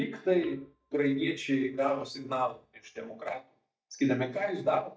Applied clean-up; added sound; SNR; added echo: neural mask model DeepFilterNet 3.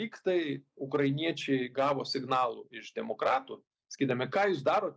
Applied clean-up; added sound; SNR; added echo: none; none; none; none.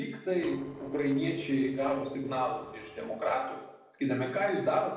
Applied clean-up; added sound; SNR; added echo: neural separator model SepFormer DNS4.